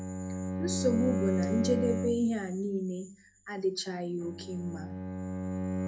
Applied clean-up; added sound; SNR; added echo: none; Bowed string instrument; 2 dB; reverberation time 0.3 s.